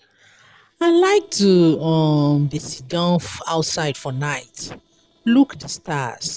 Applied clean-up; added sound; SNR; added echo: neural separator model SepFormer DNS4.